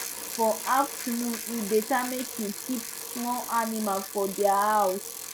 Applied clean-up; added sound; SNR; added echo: none; Bicycle; 9 dB; none.